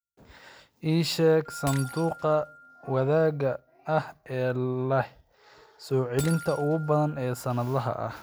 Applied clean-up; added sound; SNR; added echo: none; Keyboard (musical) + Shatter; 19 dB; none.